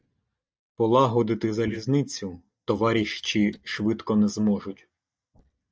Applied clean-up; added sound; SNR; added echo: neural mask model DeepFilterNet 3.